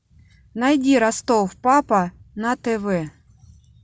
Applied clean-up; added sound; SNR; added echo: none; none; none; none.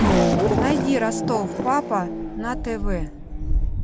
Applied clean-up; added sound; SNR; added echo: none; Race car, auto racing / Accelerating, revving, vroom; -4 dB; none.